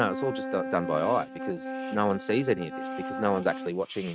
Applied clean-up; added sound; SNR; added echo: neural mask model RNNoise.